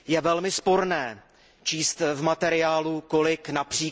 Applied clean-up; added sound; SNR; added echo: none; none; none; none.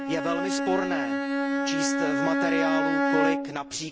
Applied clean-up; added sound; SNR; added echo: none; Bowed string instrument; -5 dB; none.